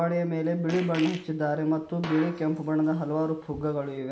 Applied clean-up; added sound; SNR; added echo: none; Fart; 16 dB; reverberation time 0.7 s.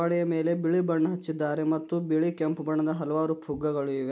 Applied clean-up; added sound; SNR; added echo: none; none; none; none.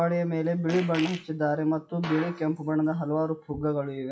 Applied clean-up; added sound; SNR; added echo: classical method WPE with log-MMSE.